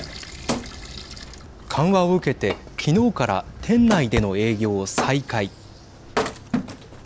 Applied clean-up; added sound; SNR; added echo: none; Wood; 10 dB; none.